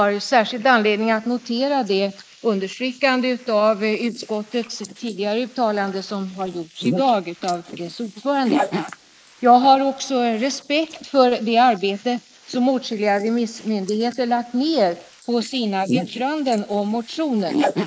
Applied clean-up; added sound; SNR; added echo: neural mask model Resemble Enhance denoiser.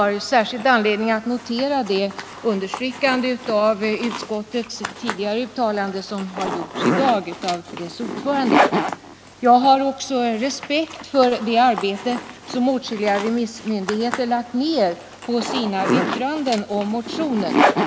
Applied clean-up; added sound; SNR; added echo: none; Zipper (clothing); 6 dB; none.